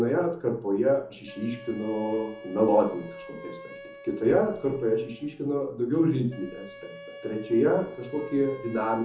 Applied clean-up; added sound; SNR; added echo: none; Wind instrument, woodwind instrument; 18 dB; reverberation time 0.6 s.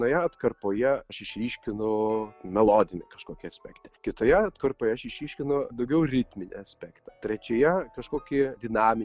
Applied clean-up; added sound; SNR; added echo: none; none; none; none.